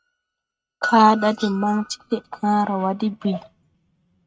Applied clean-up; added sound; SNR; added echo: neural mask model RNNoise.